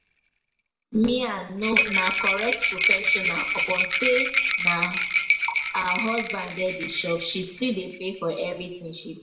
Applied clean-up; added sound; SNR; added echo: none; Rattle; -2 dB; reverberation time 0.6 s.